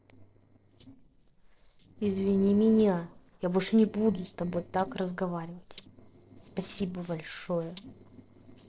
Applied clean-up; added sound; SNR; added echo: neural separator model SepFormer DNS4.